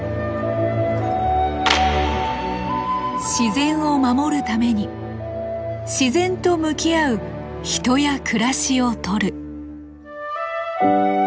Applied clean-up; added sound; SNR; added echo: none; none; none; none.